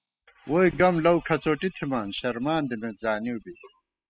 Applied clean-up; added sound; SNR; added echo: classical method spectral subtraction.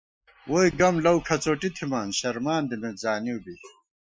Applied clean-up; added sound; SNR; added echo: classical method Wiener filter.